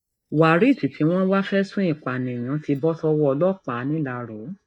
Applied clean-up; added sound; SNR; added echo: neural mask model DeepFilterNet 3.